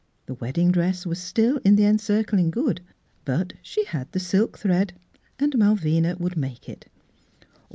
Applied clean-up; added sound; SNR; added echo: none; none; none; none.